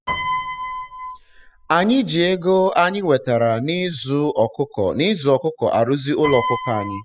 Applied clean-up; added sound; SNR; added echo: classical method spectral subtraction.